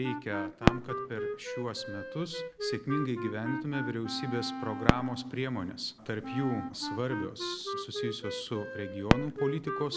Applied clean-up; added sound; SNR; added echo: none; Fireworks + Wind instrument, woodwind instrument; -1 dB; none.